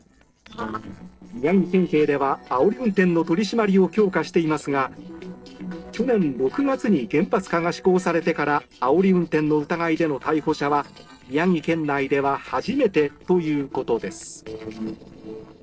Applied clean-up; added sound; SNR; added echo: neural separator model SepFormer DNS4.